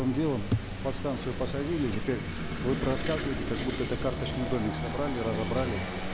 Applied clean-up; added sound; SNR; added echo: none; Engine / Vehicle; 2 dB; none.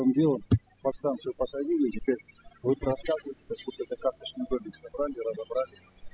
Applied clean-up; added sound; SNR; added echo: classical method spectral subtraction.